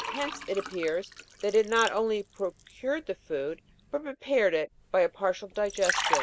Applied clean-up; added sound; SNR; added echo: none; Liquid; 8 dB; none.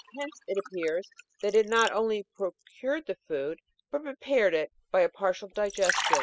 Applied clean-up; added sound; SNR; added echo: classical method spectral subtraction.